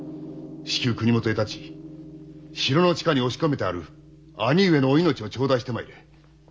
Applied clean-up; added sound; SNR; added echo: none; none; none; none.